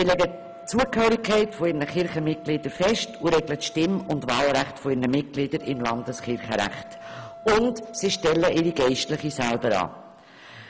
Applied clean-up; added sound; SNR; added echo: none; Wind instrument, woodwind instrument; 19 dB; none.